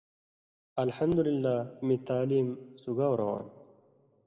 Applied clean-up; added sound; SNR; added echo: none; none; none; reverberation time 0.9 s.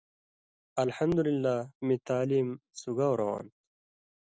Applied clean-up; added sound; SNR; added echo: none; none; none; none.